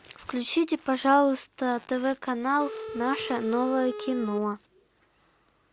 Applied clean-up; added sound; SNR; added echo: none; Telephone; 9 dB; none.